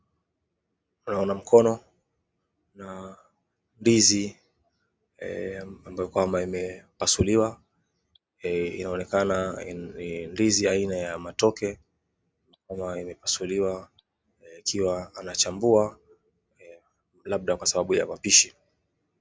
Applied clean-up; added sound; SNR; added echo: none; none; none; none.